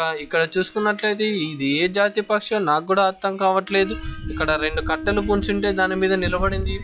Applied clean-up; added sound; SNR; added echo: classical method log-MMSE.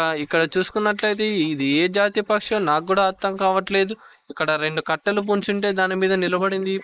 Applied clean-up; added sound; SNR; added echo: neural mask model Resemble Enhance denoiser.